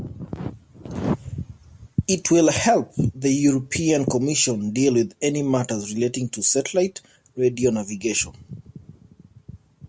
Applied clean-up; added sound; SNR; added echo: none; none; none; none.